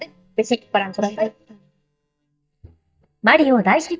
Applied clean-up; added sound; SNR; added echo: neural mask model DeepFilterNet 3.